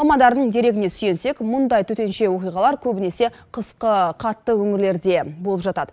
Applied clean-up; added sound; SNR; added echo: none; none; none; none.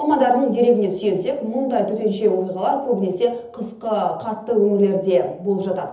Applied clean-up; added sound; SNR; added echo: none; none; none; reverberation time 0.7 s.